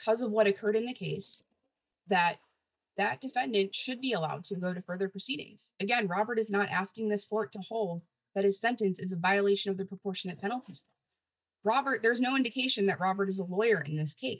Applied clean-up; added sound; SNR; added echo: neural mask model DeepFilterNet 3.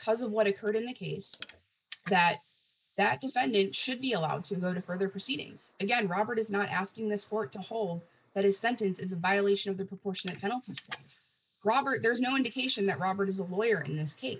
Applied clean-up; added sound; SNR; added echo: neural mask model Resemble Enhance denoiser.